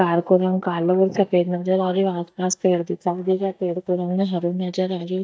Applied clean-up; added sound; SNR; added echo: neural mask model DeepFilterNet 3.